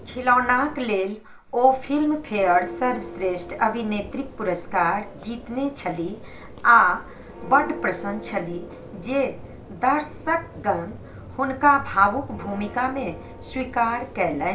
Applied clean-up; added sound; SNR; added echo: none; Church bell; 16 dB; reverberation time 0.2 s.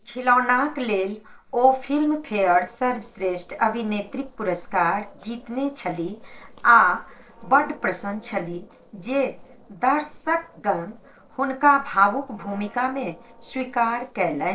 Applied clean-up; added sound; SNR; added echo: neural separator model SepFormer DNS4.